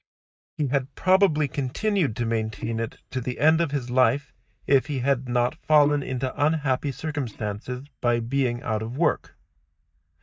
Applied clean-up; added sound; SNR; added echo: neural mask model DeepFilterNet 3.